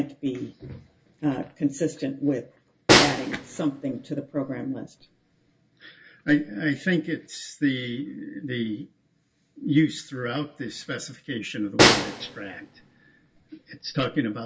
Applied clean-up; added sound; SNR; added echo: none; Snare drum; -4 dB; reverberation time 0.1 s.